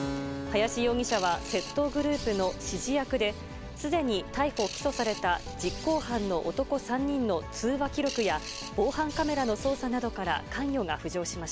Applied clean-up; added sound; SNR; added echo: none; Keyboard (musical) + Bird; 12 dB; none.